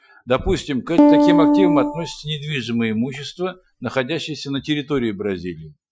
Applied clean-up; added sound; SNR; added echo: classical method Wiener filter.